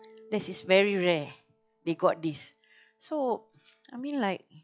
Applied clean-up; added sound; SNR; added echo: classical method log-MMSE.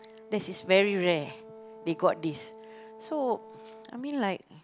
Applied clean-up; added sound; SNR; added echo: none; Brass instrument; 18 dB; none.